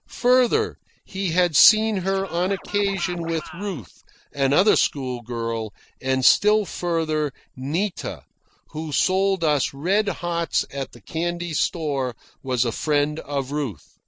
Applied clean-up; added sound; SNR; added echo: none; Scratching (performance technique); 15 dB; none.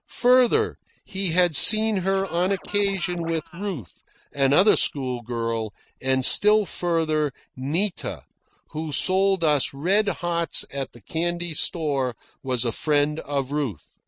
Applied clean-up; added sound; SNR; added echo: neural mask model RNNoise.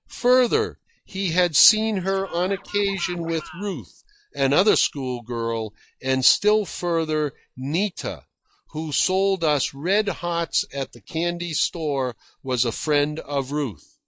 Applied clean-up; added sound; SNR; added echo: classical method log-MMSE.